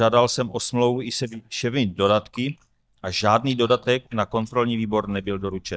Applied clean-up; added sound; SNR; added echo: neural mask model DeepFilterNet 3.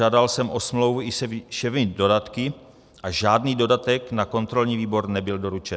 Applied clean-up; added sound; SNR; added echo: none; none; none; none.